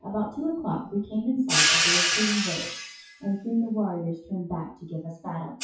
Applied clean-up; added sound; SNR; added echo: classical method WPE with log-MMSE.